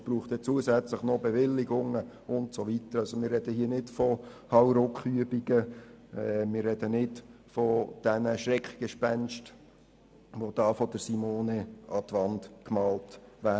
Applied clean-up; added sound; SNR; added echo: none; none; none; none.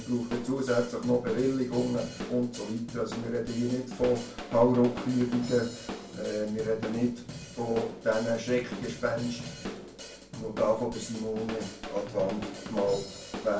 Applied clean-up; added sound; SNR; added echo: none; Drum / Drum kit; 11 dB; reverberation time 0.3 s.